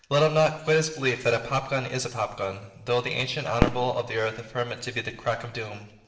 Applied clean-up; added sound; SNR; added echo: none; Fireworks; 5 dB; reverberation time 1.0 s.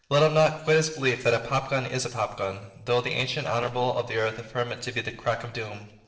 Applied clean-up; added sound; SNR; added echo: neural separator model SepFormer DNS4.